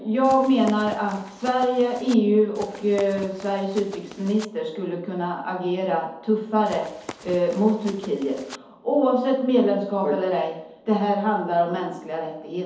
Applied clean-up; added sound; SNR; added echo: none; Run; 17 dB; reverberation time 2.2 s.